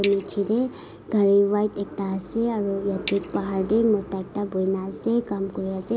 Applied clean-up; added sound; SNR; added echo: none; Bicycle bell; -1 dB; none.